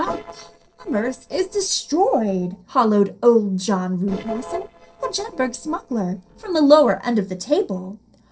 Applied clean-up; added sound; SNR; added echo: neural separator model SepFormer DNS4.